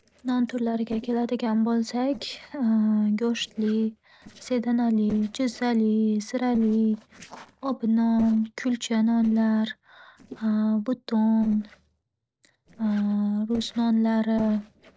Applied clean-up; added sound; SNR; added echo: neural separator model SepFormer DNS4.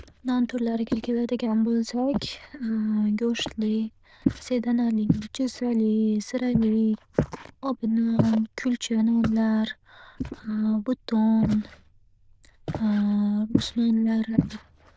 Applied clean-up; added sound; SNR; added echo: neural diffusion model UNIVERSE++.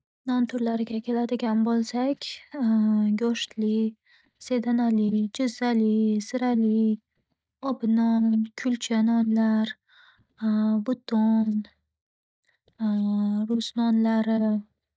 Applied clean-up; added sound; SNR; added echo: neural mask model DeepFilterNet 3.